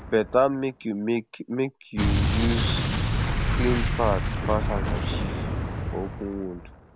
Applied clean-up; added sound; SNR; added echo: none; Explosion; -1 dB; none.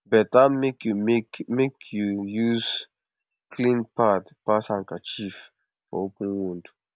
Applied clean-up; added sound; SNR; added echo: none; none; none; none.